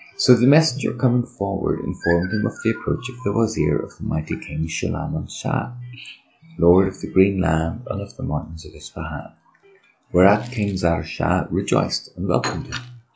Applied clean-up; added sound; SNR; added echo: classical method log-MMSE.